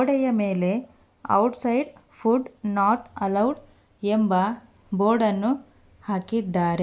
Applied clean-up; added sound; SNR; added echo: none; none; none; none.